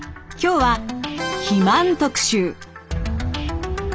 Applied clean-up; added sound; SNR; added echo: none; none; none; none.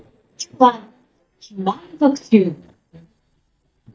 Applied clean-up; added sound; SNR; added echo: neural mask model DeepFilterNet 3.